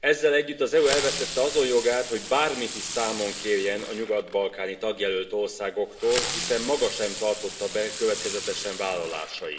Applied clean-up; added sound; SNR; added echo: none; Fireworks; 9 dB; reverberation time 2.2 s.